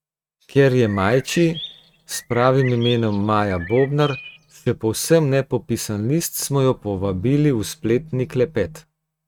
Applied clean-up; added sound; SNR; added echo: neural mask model RNNoise.